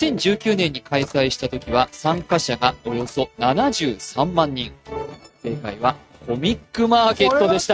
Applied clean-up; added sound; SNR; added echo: neural mask model RNNoise.